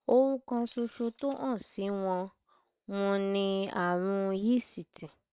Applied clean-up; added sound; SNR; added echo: neural separator model SepFormer WHAM!.